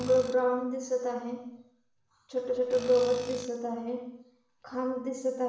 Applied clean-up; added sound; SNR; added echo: none; Tools; 19 dB; reverberation time 0.7 s.